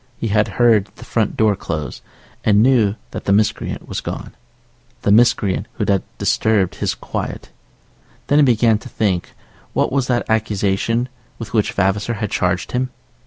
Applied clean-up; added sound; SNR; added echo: none; none; none; none.